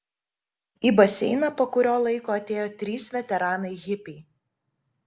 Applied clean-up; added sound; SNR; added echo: none; none; none; none.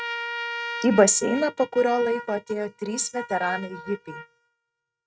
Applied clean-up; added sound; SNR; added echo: neural mask model RNNoise.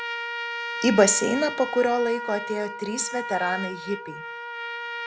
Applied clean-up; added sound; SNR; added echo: none; Trumpet; 7 dB; none.